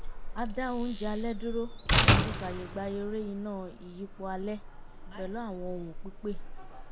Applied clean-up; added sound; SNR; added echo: none; Slam; -4 dB; none.